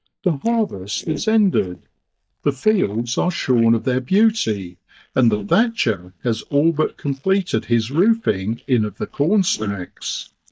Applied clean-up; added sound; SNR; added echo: neural mask model DeepFilterNet 3.